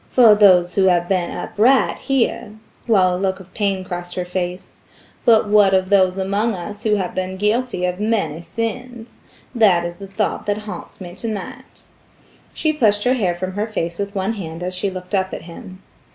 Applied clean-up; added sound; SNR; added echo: none; none; none; none.